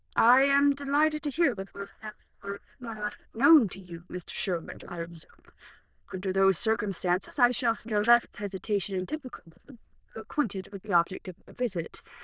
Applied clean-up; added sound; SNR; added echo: neural diffusion model UNIVERSE++.